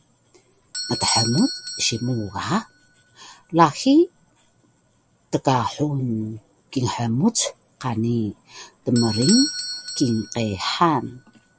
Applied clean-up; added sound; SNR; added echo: none; Bell / Doorbell; 10 dB; none.